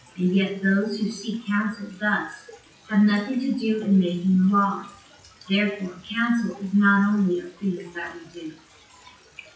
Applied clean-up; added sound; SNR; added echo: classical method WPE with log-MMSE.